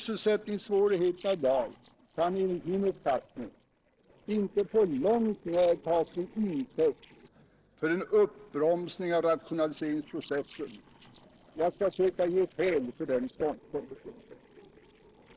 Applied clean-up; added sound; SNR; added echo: neural separator model SepFormer DNS4.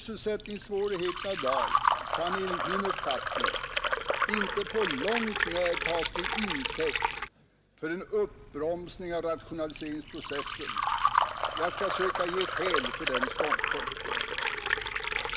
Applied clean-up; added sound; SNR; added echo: none; Liquid; -3 dB; none.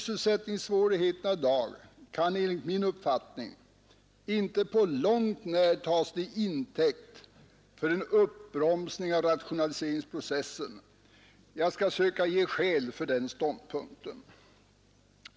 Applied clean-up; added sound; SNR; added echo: none; none; none; none.